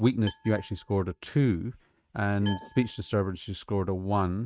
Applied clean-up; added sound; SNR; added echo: neural mask model RNNoise.